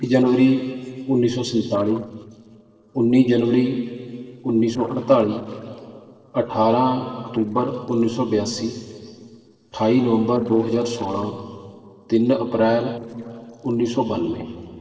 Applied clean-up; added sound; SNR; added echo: neural separator model SepFormer DNS4.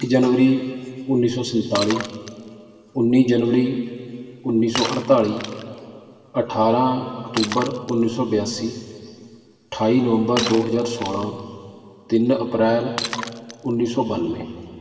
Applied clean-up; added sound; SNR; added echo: none; Shatter; 14 dB; reverberation time 2.4 s.